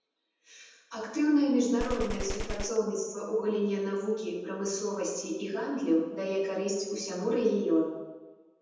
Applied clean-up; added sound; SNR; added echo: none; Gunshot, gunfire; 7 dB; reverberation time 1.1 s.